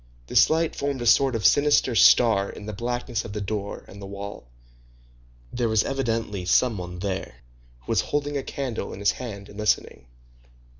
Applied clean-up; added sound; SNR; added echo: none; none; none; none.